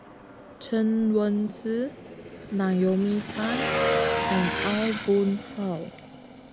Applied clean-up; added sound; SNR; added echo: none; Motorcycle / Engine; 4 dB; none.